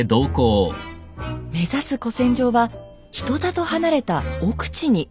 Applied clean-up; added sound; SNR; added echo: none; none; none; none.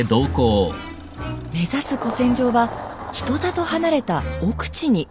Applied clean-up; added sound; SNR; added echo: none; Engine starting; 14 dB; none.